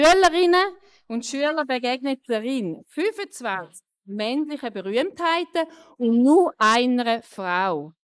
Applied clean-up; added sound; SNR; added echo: neural mask model Resemble Enhance denoiser.